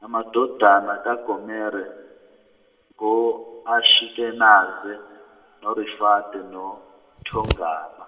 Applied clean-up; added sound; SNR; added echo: none; Scissors; 8 dB; reverberation time 2.0 s.